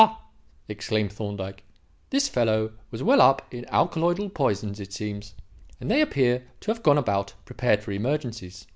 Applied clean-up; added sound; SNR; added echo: none; none; none; none.